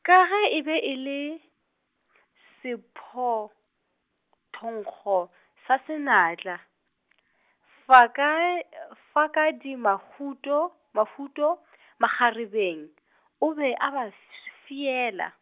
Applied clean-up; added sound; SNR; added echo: none; none; none; none.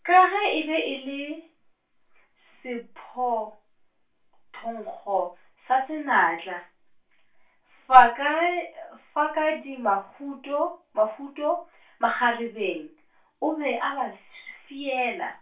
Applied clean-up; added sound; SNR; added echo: none; none; none; reverberation time 0.2 s.